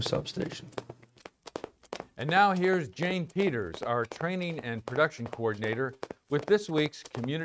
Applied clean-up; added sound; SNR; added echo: neural mask model RNNoise.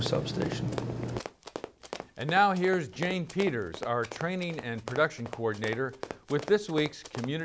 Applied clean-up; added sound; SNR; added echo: none; Run; 12 dB; none.